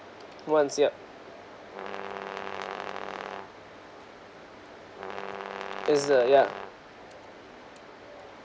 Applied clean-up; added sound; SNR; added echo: none; Brass instrument; 8 dB; none.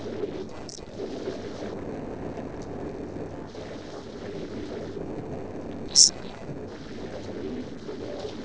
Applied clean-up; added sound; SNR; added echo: neural separator model SepFormer DNS4.